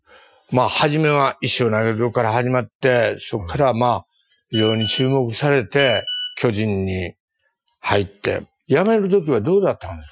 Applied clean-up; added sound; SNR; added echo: classical method Wiener filter.